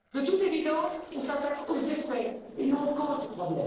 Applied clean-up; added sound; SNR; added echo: neural separator model SepFormer DNS4.